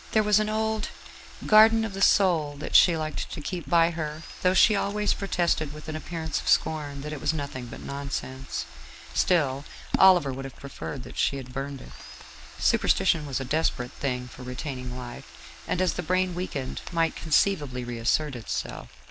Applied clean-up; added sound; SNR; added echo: none; Frying (food) + Domestic sounds, home sounds; 20 dB; none.